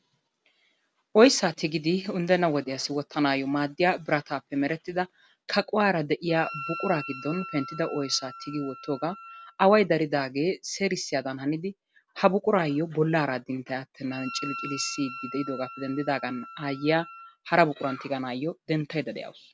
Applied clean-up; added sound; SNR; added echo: none; Wind instrument, woodwind instrument; 13 dB; none.